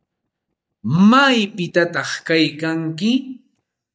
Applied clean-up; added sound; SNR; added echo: neural mask model DeepFilterNet 3.